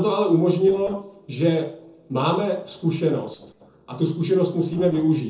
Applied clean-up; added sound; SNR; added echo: neural separator model SepFormer DNS4.